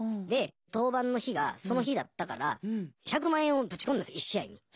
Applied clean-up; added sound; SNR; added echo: none; none; none; none.